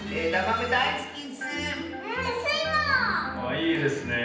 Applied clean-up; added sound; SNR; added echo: none; none; none; reverberation time 0.9 s.